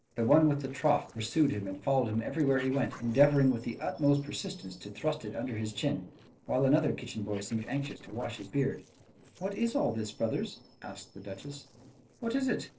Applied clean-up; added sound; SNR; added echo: neural separator model SepFormer DNS4.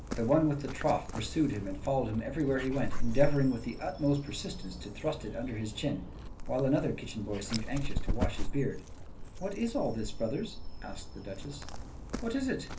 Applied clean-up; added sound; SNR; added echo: none; Dog; 2 dB; reverberation time 0.3 s.